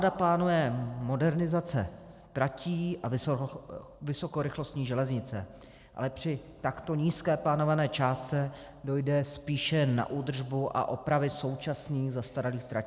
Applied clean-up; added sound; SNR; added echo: none; none; none; none.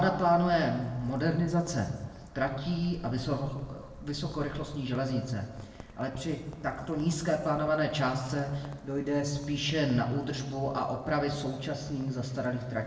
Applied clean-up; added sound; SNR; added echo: none; Rain; 19 dB; reverberation time 0.9 s.